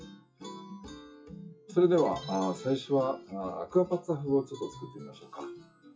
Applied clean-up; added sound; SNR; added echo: classical method WPE with log-MMSE.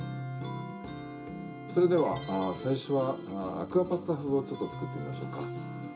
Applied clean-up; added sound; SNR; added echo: none; Bowed string instrument; 18 dB; reverberation time 0.2 s.